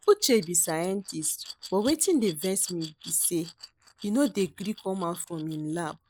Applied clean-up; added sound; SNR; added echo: neural mask model Resemble Enhance denoiser.